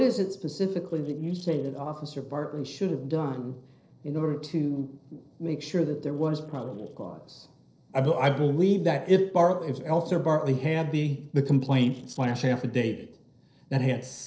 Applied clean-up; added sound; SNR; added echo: neural separator model SepFormer DNS4.